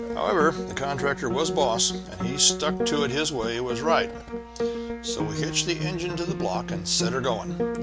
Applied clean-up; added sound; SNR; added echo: none; Piano; 4 dB; none.